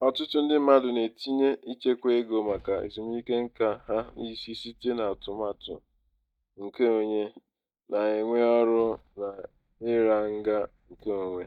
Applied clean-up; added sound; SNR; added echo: neural mask model DeepFilterNet 3.